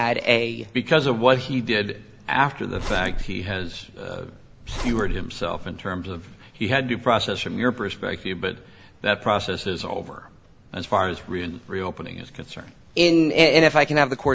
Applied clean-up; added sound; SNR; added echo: none; Zipper (clothing); 7 dB; none.